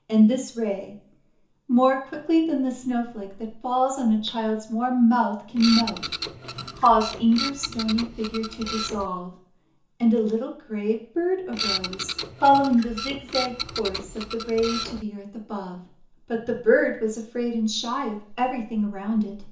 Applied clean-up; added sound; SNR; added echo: none; Printer; 8 dB; reverberation time 0.7 s.